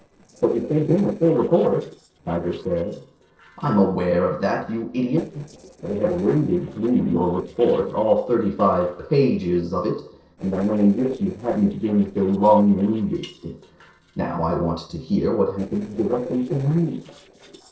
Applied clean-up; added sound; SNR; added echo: neural separator model SepFormer DNS4.